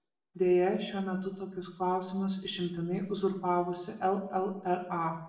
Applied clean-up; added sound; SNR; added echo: none; none; none; reverberation time 0.6 s.